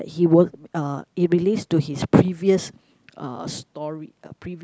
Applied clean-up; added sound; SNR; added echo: none; none; none; none.